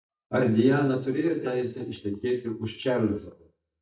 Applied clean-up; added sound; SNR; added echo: neural mask model DeepFilterNet 3.